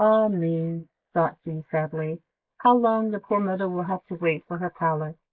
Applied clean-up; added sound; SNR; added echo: neural mask model Resemble Enhance denoiser.